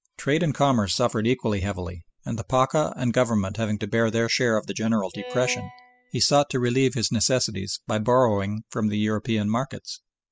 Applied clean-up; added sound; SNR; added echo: classical method spectral subtraction.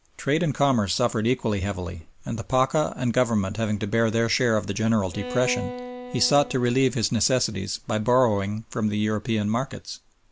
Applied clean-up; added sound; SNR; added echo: none; Bowed string instrument; 12 dB; none.